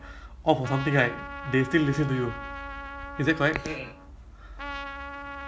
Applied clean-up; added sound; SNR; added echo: none; Trumpet; 11 dB; none.